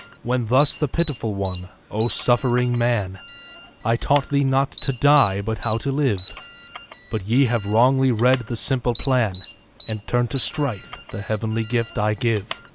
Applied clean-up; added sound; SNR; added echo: none; Alarm; 3 dB; none.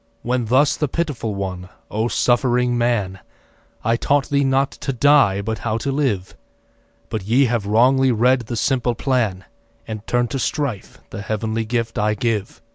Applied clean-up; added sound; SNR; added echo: none; none; none; none.